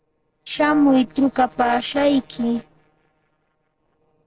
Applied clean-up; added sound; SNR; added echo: neural separator model SepFormer DNS4.